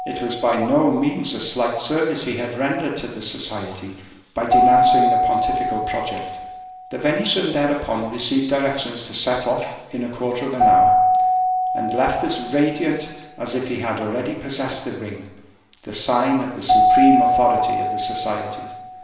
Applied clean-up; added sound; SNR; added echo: none; Keyboard (musical); 0 dB; reverberation time 1.1 s.